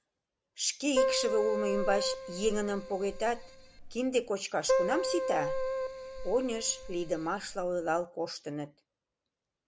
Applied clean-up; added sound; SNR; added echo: none; Keyboard (musical); 1 dB; none.